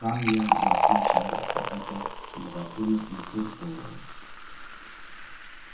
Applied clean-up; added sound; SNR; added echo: none; Fill (with liquid); -3 dB; reverberation time 0.6 s.